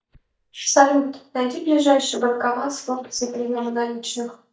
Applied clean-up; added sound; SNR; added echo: neural mask model DeepFilterNet 3.